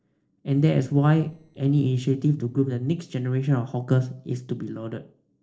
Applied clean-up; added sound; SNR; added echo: neural separator model SepFormer DNS4.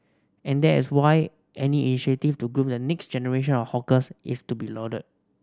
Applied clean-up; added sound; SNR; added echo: none; none; none; none.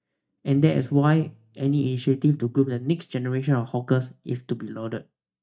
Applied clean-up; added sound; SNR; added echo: neural mask model DeepFilterNet 3.